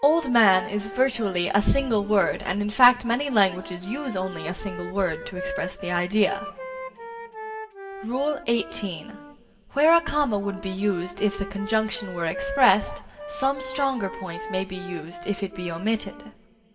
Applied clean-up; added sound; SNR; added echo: none; Wind instrument, woodwind instrument; 13 dB; reverberation time 1.7 s.